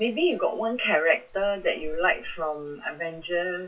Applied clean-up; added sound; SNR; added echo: classical method WPE with log-MMSE.